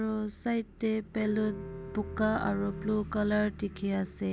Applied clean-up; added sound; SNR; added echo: none; Bowed string instrument; 15 dB; none.